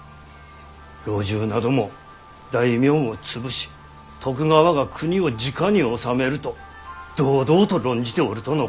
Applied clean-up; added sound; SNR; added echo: none; none; none; none.